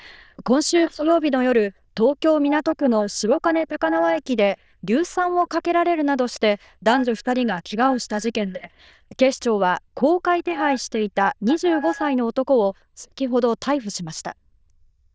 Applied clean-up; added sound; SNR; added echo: neural diffusion model UNIVERSE++.